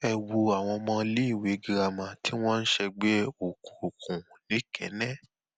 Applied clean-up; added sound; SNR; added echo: none; none; none; none.